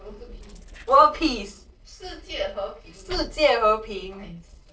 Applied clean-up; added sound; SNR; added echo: neural separator model SepFormer DNS4.